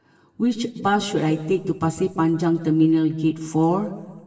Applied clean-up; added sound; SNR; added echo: none; none; none; reverberation time 1.4 s.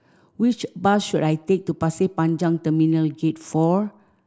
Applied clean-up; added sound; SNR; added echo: none; none; none; none.